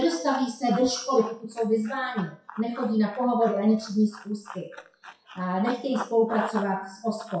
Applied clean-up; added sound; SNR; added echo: classical method WPE with log-MMSE.